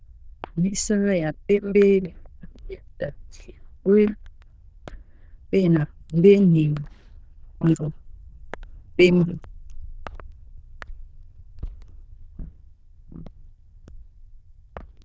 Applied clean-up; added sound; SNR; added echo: neural diffusion model UNIVERSE++.